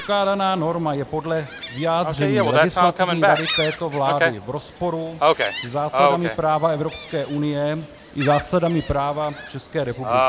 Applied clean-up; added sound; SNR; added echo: none; Gull, seagull; 1 dB; none.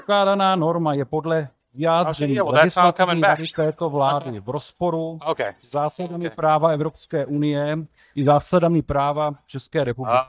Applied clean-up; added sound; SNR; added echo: neural mask model DeepFilterNet 3.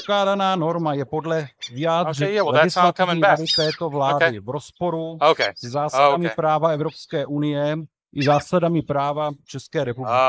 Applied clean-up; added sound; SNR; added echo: neural mask model Resemble Enhance denoiser.